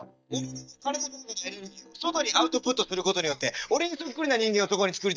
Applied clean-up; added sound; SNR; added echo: neural mask model DeepFilterNet 3.